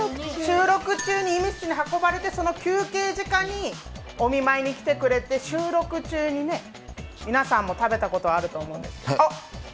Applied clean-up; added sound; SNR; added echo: none; Marimba, xylophone; 15 dB; none.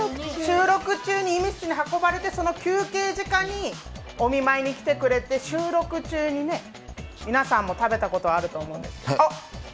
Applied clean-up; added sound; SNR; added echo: none; none; none; none.